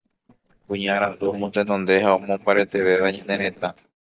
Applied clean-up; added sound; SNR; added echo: neural mask model DeepFilterNet 3.